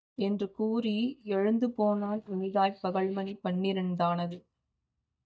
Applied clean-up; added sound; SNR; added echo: neural mask model DeepFilterNet 3.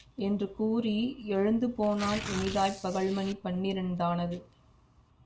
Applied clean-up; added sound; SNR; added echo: none; Tearing; 15 dB; reverberation time 0.3 s.